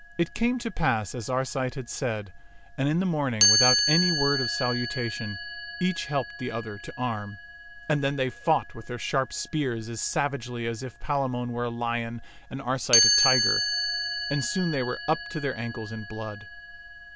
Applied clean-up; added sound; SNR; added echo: none; Chime; 2 dB; none.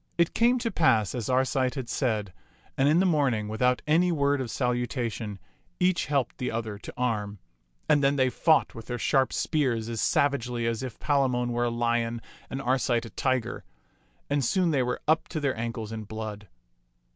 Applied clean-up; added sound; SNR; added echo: none; none; none; none.